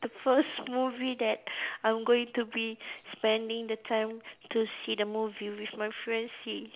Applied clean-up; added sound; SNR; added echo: none; none; none; none.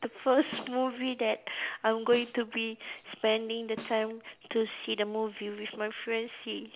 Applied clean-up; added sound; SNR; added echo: none; Snare drum; 19 dB; none.